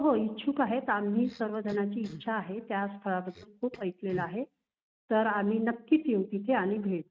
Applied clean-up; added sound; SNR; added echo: neural mask model RNNoise.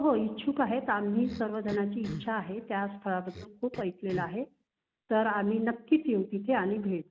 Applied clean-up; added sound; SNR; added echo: none; Cough; 15 dB; none.